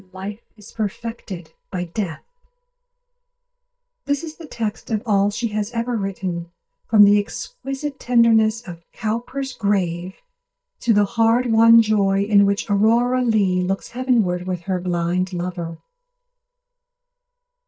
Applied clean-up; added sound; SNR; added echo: neural mask model DeepFilterNet 3.